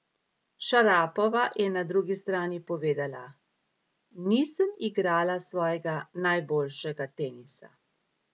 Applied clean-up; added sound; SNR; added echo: none; none; none; none.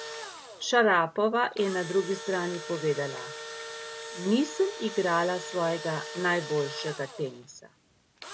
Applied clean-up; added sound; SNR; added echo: none; Engine / Drill; 12 dB; none.